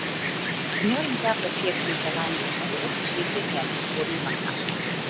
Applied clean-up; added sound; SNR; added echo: none; Wind; -5 dB; none.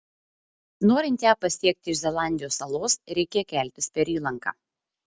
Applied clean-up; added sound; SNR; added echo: none; none; none; none.